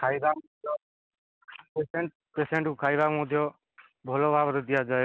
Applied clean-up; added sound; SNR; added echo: none; none; none; none.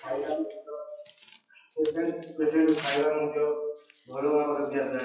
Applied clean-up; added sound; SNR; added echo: classical method WPE with log-MMSE.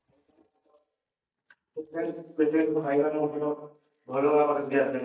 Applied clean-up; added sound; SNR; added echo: neural mask model DeepFilterNet 3.